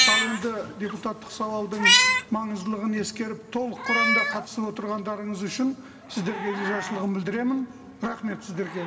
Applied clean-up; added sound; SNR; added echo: none; Meow; -1 dB; reverberation time 2.9 s.